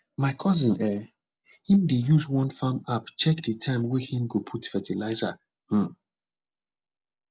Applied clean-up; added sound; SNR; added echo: none; none; none; none.